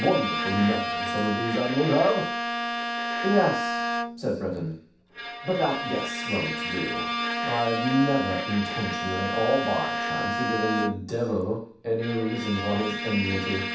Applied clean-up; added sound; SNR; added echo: none; Bowed string instrument; 3 dB; reverberation time 0.7 s.